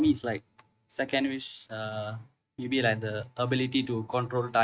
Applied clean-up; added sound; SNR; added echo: neural mask model RNNoise.